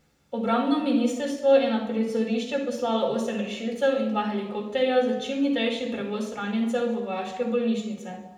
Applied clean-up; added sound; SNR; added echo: none; none; none; reverberation time 0.8 s.